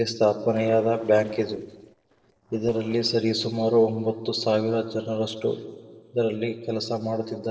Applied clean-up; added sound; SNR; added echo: neural separator model SepFormer DNS4.